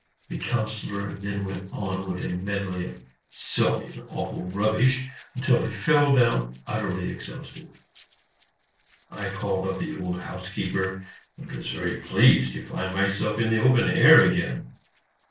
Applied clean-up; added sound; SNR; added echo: neural separator model SepFormer DNS4.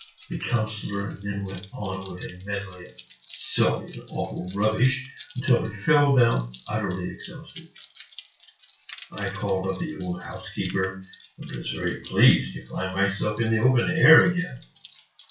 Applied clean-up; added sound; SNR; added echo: classical method WPE with log-MMSE.